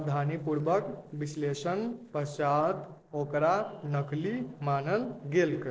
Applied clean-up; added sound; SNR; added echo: neural separator model SepFormer DNS4.